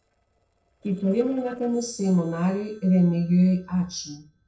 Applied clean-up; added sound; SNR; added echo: neural separator model SepFormer DNS4.